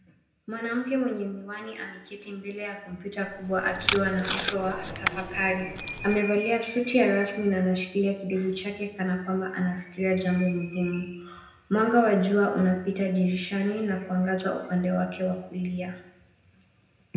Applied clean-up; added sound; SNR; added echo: none; Packing tape, duct tape; 4 dB; reverberation time 0.8 s.